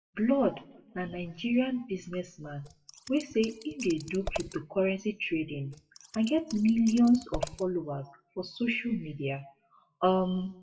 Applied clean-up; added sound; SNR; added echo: classical method WPE with log-MMSE.